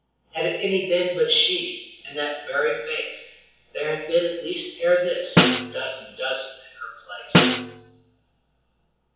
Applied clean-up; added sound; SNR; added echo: none; Snare drum; -4 dB; reverberation time 1.0 s.